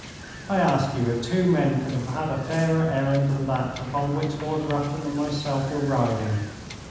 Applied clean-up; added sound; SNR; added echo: none; Wind / Boat, Water vehicle; 14 dB; reverberation time 1.1 s.